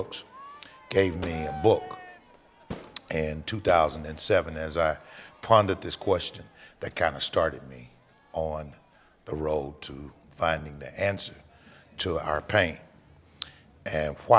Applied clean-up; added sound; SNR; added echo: none; Crowd / Fireworks; 19 dB; none.